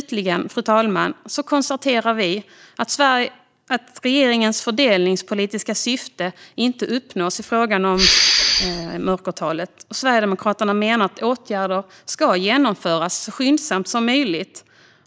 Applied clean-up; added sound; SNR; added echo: neural mask model DeepFilterNet 3.